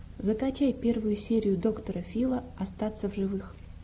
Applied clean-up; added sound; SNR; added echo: none; none; none; none.